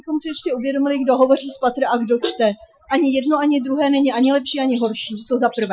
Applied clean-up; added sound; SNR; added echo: classical method Wiener filter.